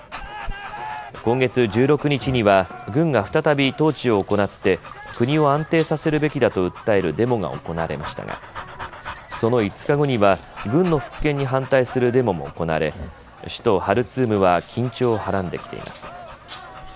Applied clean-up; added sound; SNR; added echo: none; Dog; 17 dB; none.